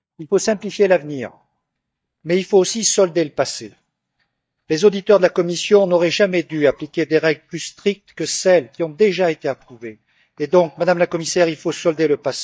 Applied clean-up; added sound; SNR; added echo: neural mask model DeepFilterNet 3.